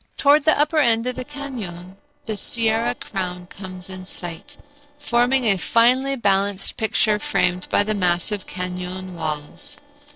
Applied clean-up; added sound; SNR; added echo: neural separator model SepFormer DNS4.